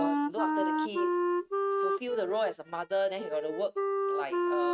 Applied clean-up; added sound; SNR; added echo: neural mask model RNNoise.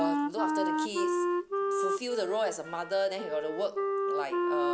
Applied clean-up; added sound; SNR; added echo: none; Wind instrument, woodwind instrument; -3 dB; none.